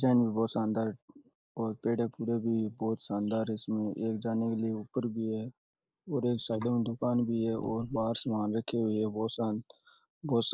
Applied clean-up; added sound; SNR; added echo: neural mask model Resemble Enhance denoiser.